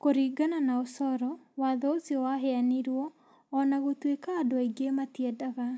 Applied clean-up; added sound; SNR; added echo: none; none; none; none.